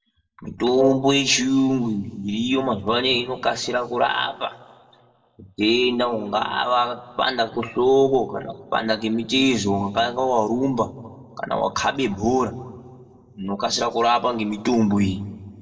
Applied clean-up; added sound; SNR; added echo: neural separator model SepFormer DNS4.